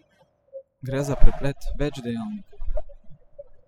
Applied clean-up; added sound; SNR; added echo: classical method spectral subtraction.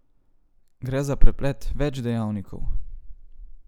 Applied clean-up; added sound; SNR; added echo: none; none; none; none.